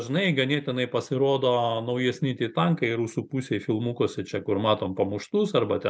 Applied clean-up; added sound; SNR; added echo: none; none; none; none.